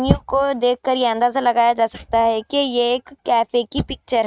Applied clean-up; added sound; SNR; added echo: neural mask model RNNoise.